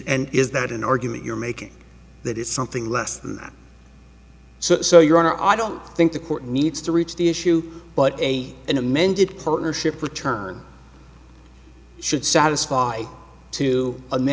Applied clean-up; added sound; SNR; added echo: none; none; none; none.